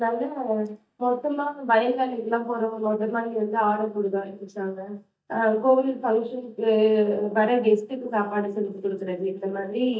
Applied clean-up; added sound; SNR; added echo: neural mask model DeepFilterNet 3.